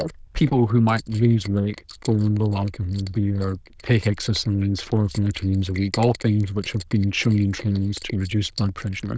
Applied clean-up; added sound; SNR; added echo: neural diffusion model UNIVERSE++.